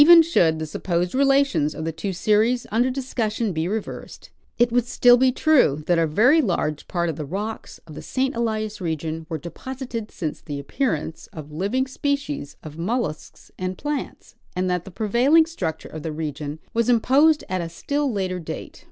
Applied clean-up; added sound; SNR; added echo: none; none; none; none.